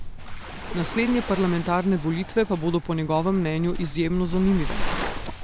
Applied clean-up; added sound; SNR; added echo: none; Waves, surf; 6 dB; none.